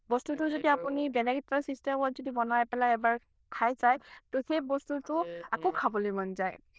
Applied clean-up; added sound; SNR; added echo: neural diffusion model UNIVERSE++.